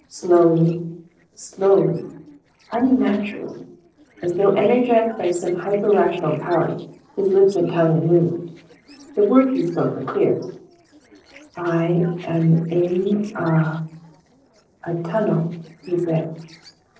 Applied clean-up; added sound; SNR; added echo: neural separator model SepFormer DNS4.